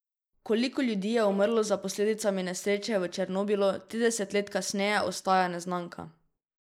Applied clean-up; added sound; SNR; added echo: neural mask model Resemble Enhance denoiser.